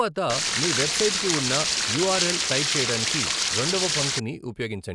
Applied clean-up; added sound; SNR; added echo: none; Stream; -3 dB; none.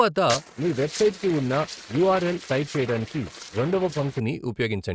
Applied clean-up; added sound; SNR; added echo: neural mask model RNNoise.